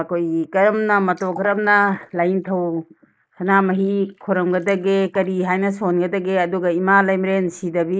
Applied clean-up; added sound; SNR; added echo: neural mask model Resemble Enhance denoiser.